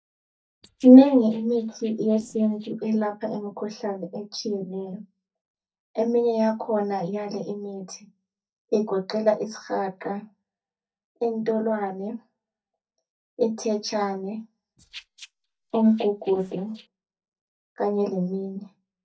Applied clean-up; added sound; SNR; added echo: neural mask model DeepFilterNet 3.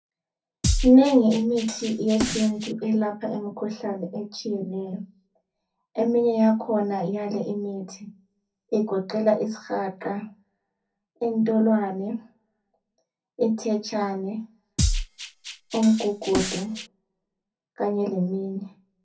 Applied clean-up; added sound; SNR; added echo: none; Drum kit; 3 dB; reverberation time 0.3 s.